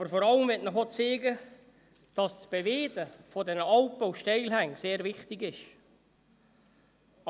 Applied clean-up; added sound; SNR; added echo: none; none; none; none.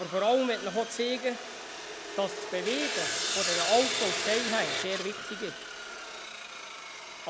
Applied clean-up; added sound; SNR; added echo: none; Sawing; 3 dB; none.